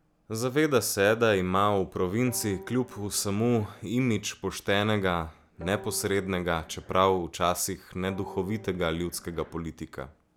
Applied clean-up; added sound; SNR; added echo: none; Guitar; 19 dB; none.